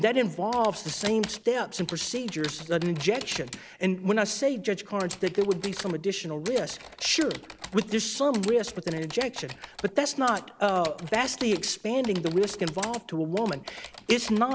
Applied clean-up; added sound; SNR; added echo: none; Typing; 15 dB; none.